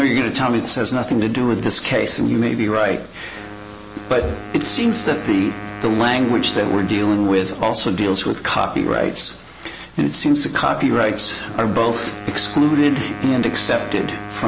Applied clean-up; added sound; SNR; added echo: none; Wind instrument, woodwind instrument; 16 dB; none.